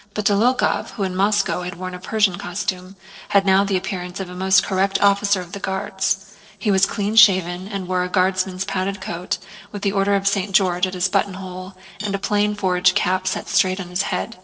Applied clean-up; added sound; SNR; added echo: neural separator model SepFormer DNS4.